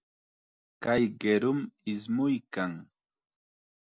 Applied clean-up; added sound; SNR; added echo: none; none; none; none.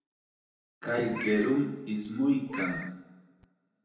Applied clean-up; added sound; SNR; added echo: none; Meow; 11 dB; reverberation time 0.9 s.